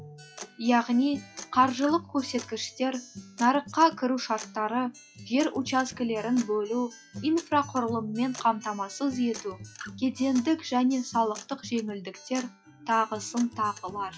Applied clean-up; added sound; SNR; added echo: classical method log-MMSE.